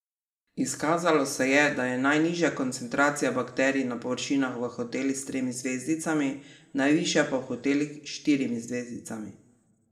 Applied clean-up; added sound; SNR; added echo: none; none; none; reverberation time 0.6 s.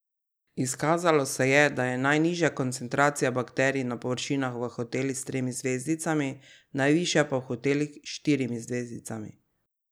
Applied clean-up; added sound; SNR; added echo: none; none; none; none.